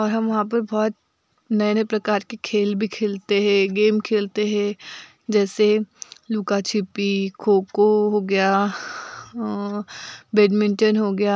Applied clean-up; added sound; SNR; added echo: none; none; none; none.